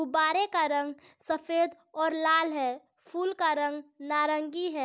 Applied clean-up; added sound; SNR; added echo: none; none; none; none.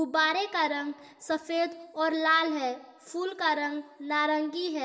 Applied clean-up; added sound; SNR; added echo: none; none; none; reverberation time 2.1 s.